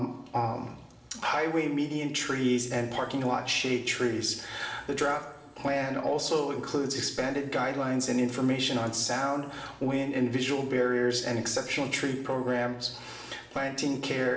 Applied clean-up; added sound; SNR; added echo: none; none; none; reverberation time 0.8 s.